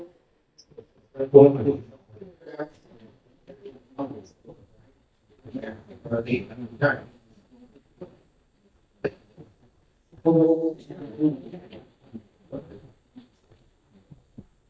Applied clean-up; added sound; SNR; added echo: neural mask model DeepFilterNet 3.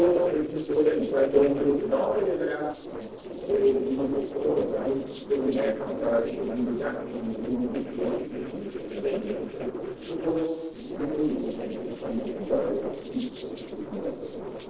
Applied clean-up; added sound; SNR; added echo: neural separator model SepFormer DNS4.